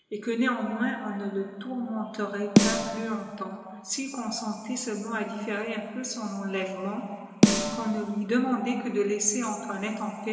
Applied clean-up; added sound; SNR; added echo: none; Snare drum; -2 dB; reverberation time 2.5 s.